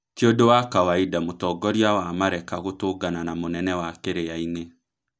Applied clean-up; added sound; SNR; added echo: none; none; none; none.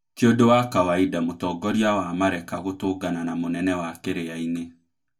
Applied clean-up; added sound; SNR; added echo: none; none; none; reverberation time 0.1 s.